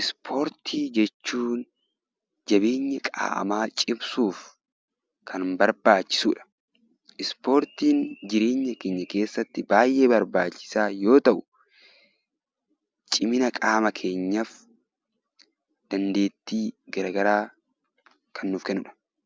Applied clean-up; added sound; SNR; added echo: none; none; none; none.